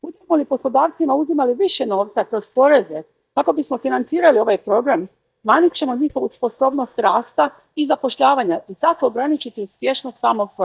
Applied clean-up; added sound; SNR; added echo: neural mask model DeepFilterNet 3.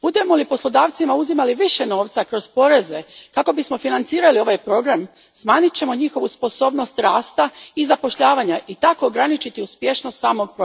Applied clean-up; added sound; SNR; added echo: none; none; none; none.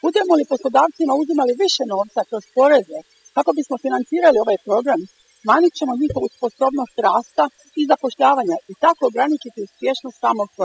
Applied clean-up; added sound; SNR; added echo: classical method spectral subtraction.